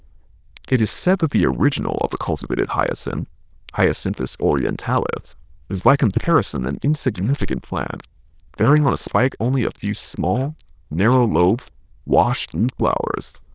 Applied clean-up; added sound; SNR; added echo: neural diffusion model UNIVERSE++.